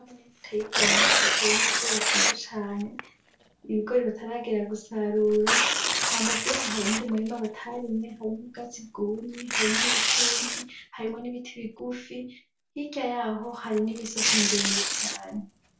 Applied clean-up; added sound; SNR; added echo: none; Tearing; -3 dB; reverberation time 0.3 s.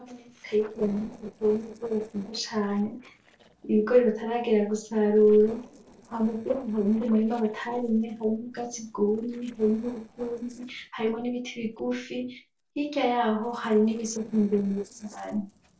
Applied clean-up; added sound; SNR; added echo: neural separator model SepFormer DNS4.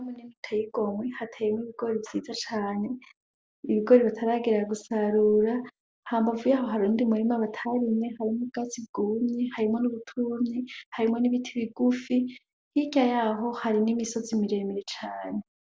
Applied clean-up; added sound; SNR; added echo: none; none; none; none.